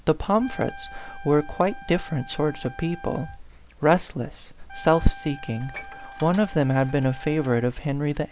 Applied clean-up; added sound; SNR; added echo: none; Dishes, pots, and pans + Trumpet; 18 dB; none.